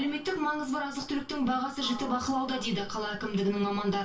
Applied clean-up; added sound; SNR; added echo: none; Sliding door; 18 dB; reverberation time 0.3 s.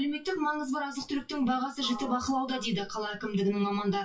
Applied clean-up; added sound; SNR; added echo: classical method WPE with log-MMSE.